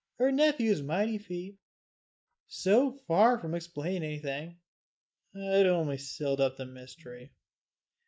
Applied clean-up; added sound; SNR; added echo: neural mask model Resemble Enhance denoiser.